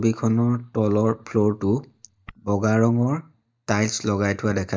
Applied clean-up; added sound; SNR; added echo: neural mask model DeepFilterNet 3.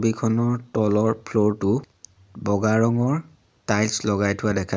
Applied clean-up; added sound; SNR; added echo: none; none; none; none.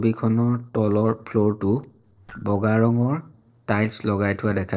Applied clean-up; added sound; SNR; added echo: neural separator model SepFormer DNS4.